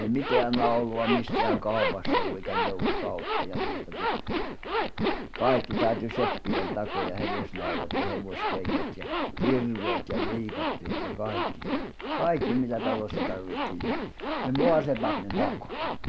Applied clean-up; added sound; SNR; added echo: none; Zipper (clothing); -1 dB; none.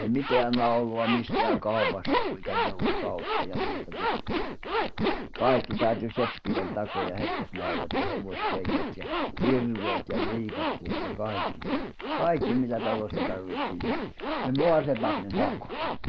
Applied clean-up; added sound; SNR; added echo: neural mask model Resemble Enhance denoiser.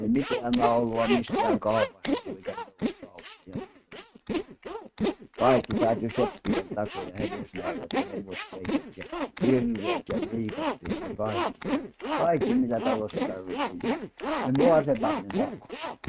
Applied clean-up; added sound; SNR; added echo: neural mask model RNNoise.